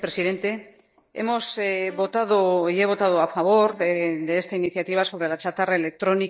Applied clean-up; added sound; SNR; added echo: neural mask model DeepFilterNet 3.